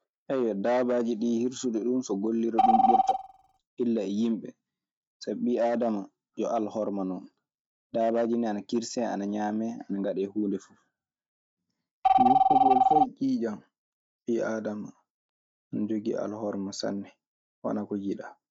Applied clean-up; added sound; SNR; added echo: neural mask model RNNoise.